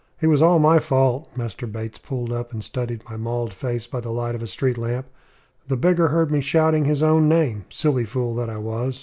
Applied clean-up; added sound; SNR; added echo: none; none; none; none.